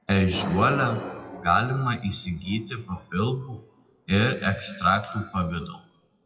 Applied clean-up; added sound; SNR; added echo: classical method WPE with log-MMSE.